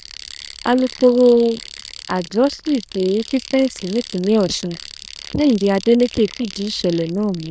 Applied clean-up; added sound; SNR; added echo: neural diffusion model UNIVERSE++.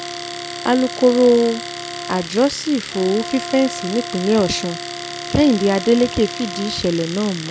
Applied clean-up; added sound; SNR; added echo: none; Domestic sounds, home sounds + Brass instrument; 10 dB; none.